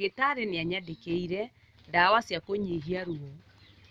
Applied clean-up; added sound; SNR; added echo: none; none; none; none.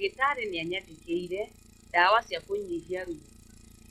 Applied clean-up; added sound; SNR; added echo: classical method log-MMSE.